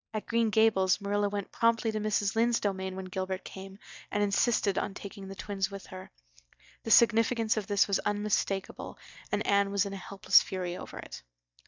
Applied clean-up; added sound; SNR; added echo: neural mask model DeepFilterNet 3.